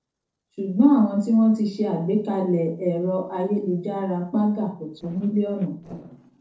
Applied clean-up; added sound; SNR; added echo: neural separator model SepFormer DNS4.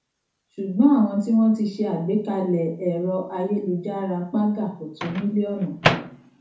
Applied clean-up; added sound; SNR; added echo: none; Microwave oven; 10 dB; reverberation time 0.6 s.